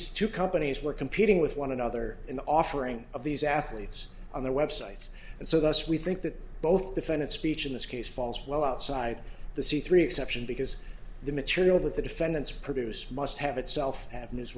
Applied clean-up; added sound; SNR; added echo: none; none; none; none.